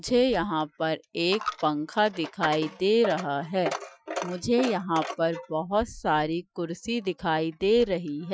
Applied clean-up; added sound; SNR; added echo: classical method Wiener filter.